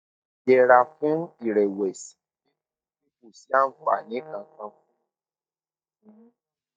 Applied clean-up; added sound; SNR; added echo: neural mask model DeepFilterNet 3.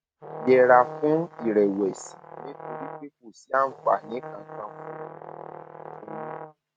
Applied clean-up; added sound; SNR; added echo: neural mask model RNNoise.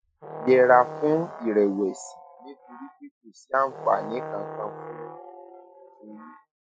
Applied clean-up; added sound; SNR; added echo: classical method Wiener filter.